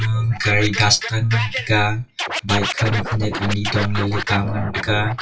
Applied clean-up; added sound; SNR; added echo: classical method WPE with log-MMSE.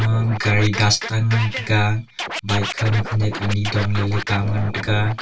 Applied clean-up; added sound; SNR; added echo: none; Scratching (performance technique); 10 dB; reverberation time 0.2 s.